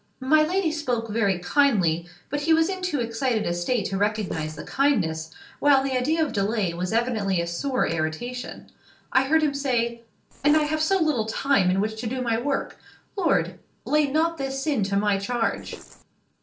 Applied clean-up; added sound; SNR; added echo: neural separator model SepFormer DNS4.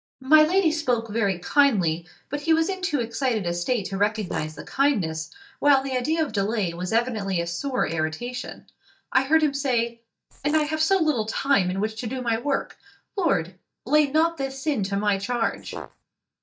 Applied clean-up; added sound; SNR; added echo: neural mask model DeepFilterNet 3.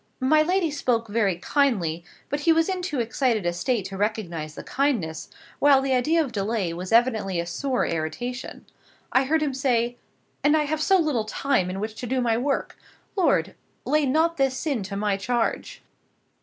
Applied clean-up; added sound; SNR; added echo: none; none; none; none.